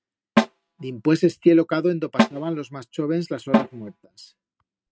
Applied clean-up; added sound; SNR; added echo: neural mask model RNNoise.